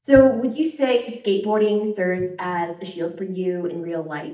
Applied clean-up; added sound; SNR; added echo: neural mask model DeepFilterNet 3.